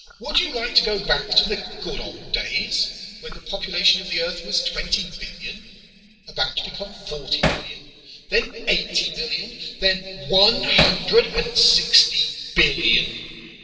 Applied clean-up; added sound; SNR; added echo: none; Hammer; 1 dB; reverberation time 2.7 s.